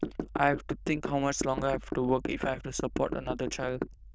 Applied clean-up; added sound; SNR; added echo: neural diffusion model UNIVERSE++.